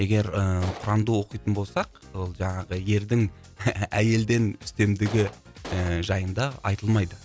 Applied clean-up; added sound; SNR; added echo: none; Gunshot, gunfire; 13 dB; none.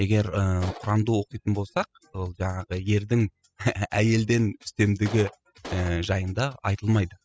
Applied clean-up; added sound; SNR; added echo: classical method spectral subtraction.